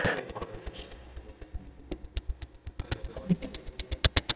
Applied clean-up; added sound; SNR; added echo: neural mask model DeepFilterNet 3.